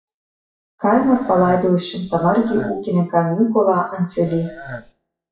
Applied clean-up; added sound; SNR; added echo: classical method WPE with log-MMSE.